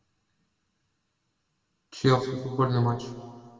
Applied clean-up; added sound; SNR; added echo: none; none; none; reverberation time 1.5 s.